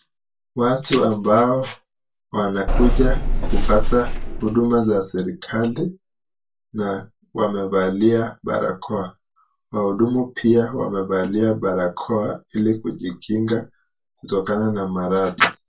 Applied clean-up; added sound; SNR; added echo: none; Bus / Engine; -3 dB; reverberation time 0.2 s.